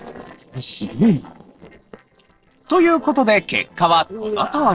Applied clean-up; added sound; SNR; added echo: neural separator model SepFormer DNS4.